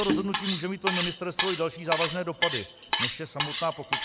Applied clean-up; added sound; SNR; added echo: none; Cutlery, silverware; 0 dB; none.